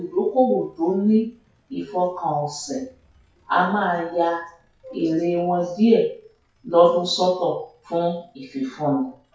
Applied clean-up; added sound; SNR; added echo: classical method WPE with log-MMSE.